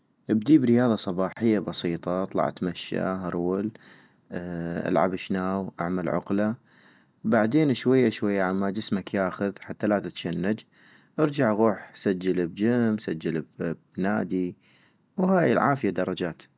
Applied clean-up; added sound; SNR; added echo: none; none; none; none.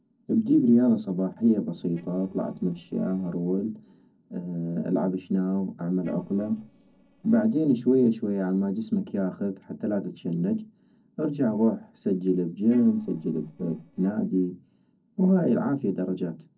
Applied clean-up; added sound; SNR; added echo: neural separator model SepFormer DNS4.